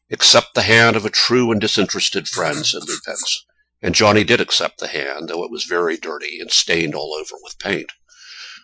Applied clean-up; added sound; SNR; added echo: classical method Wiener filter.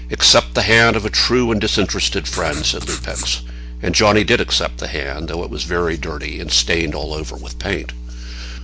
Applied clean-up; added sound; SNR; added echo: none; Writing; 11 dB; none.